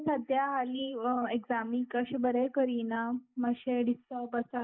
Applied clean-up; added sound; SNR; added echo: neural mask model Resemble Enhance denoiser.